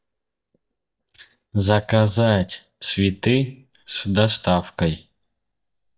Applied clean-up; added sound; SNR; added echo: neural mask model DeepFilterNet 3.